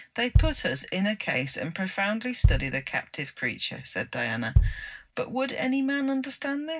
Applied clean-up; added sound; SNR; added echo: none; Bass drum; 0 dB; reverberation time 0.4 s.